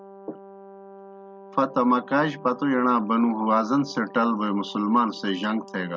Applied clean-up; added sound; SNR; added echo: none; Brass instrument; 19 dB; none.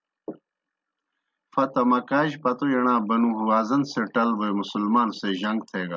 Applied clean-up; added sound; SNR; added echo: none; none; none; none.